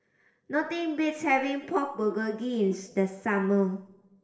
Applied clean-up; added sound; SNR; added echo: neural separator model SepFormer DNS4.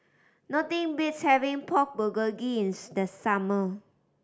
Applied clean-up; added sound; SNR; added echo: none; none; none; none.